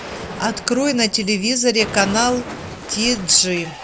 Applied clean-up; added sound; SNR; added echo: none; Explosion; 12 dB; none.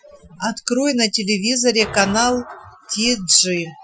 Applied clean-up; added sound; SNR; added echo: classical method Wiener filter.